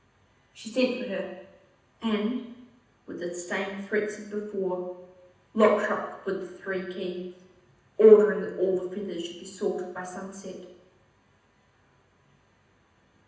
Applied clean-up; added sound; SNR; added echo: none; none; none; reverberation time 0.9 s.